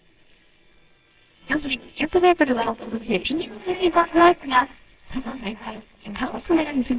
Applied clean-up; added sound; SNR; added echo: neural separator model SepFormer WHAMR!.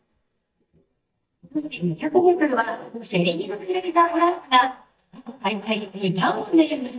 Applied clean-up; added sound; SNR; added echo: neural mask model DeepFilterNet 3.